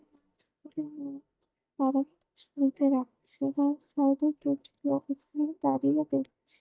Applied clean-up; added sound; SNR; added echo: neural mask model DeepFilterNet 3.